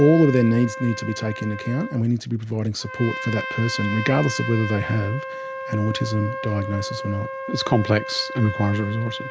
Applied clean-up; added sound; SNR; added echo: none; Trumpet; 9 dB; none.